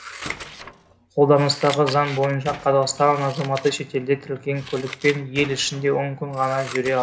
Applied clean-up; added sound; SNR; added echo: none; Scissors + Tools; 15 dB; none.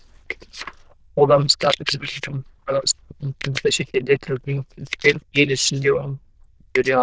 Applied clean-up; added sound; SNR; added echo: neural diffusion model UNIVERSE++.